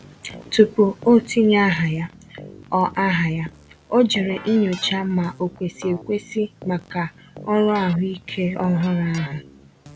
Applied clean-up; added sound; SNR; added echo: none; Keyboard (musical); 19 dB; none.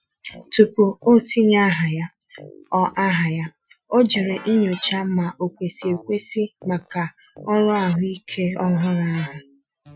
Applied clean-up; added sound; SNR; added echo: classical method Wiener filter.